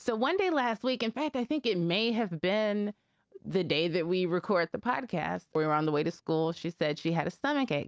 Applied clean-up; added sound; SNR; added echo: none; none; none; none.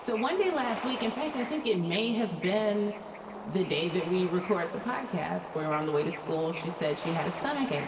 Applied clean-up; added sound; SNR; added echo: none; Bird / Ocean; 11 dB; reverberation time 2.5 s.